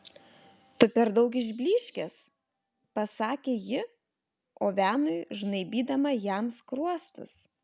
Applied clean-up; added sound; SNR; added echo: none; none; none; none.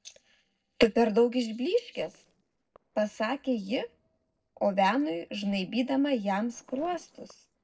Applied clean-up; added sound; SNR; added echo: neural separator model SepFormer DNS4.